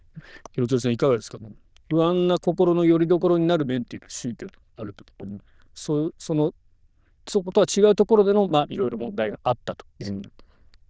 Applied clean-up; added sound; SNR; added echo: neural diffusion model UNIVERSE++.